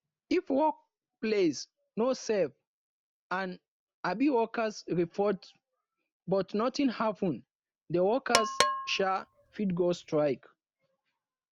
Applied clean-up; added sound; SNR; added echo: none; Percussion; 1 dB; none.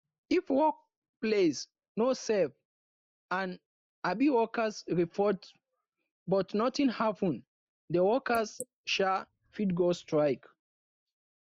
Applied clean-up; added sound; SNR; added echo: neural mask model Resemble Enhance denoiser.